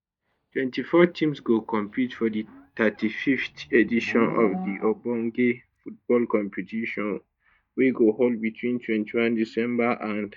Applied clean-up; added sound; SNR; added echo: neural mask model DeepFilterNet 3.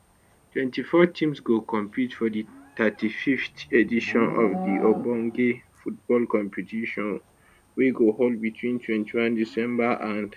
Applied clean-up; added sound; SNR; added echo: none; Livestock, farm animals, working animals; 15 dB; none.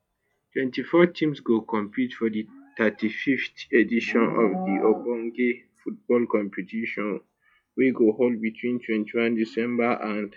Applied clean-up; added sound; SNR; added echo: classical method log-MMSE.